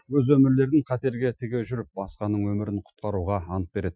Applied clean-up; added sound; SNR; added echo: classical method Wiener filter.